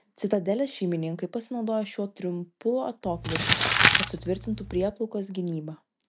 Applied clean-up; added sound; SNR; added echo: none; Crumpling, crinkling; -4 dB; none.